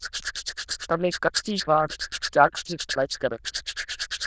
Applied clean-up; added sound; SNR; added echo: neural diffusion model UNIVERSE++.